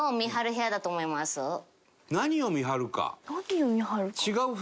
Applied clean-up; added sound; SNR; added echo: none; none; none; none.